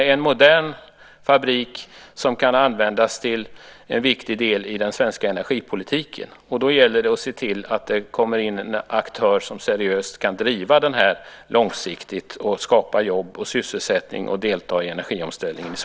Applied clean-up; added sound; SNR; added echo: none; none; none; none.